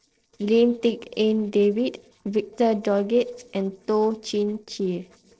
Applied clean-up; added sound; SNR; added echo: neural separator model SepFormer DNS4.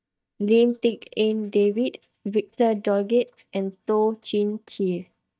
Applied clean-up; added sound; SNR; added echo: neural mask model DeepFilterNet 3.